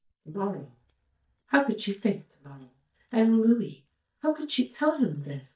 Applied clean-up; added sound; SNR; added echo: neural mask model DeepFilterNet 3.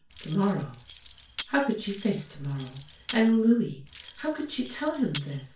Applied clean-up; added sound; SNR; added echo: none; Keys jangling; 17 dB; reverberation time 0.3 s.